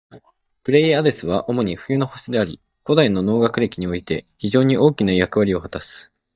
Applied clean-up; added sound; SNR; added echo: neural mask model DeepFilterNet 3.